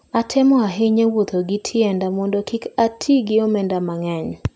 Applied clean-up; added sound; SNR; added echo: none; none; none; none.